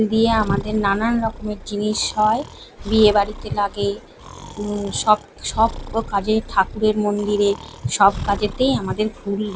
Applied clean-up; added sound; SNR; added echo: none; Breathing; 14 dB; none.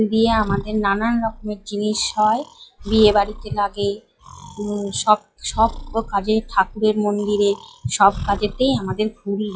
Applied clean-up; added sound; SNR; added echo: classical method log-MMSE.